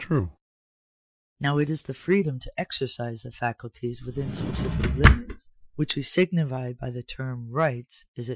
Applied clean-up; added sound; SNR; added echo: classical method Wiener filter.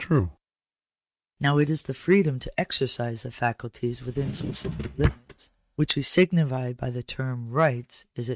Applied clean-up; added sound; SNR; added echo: neural mask model RNNoise.